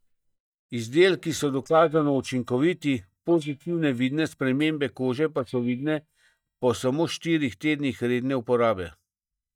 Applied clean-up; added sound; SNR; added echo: neural mask model DeepFilterNet 3.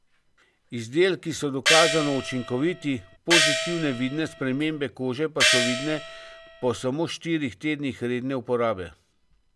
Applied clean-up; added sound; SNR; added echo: none; Gong; -1 dB; none.